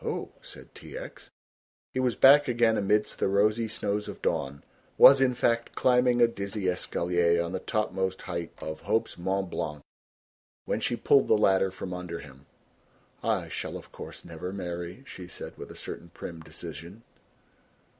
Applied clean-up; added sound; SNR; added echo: none; none; none; none.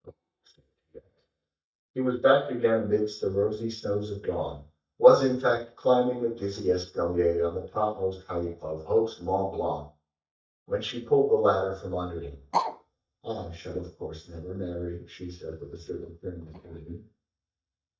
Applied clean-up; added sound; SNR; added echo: neural mask model DeepFilterNet 3.